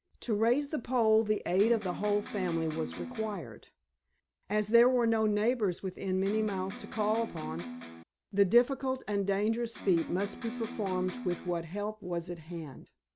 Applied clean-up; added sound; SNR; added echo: none; Electric guitar; 11 dB; none.